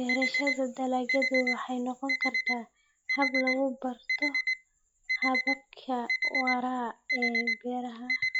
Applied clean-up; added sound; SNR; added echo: classical method log-MMSE.